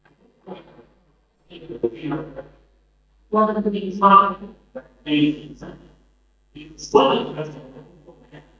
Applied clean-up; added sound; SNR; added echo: neural mask model DeepFilterNet 3.